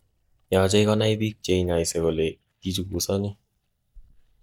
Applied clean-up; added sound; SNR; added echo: neural mask model DeepFilterNet 3.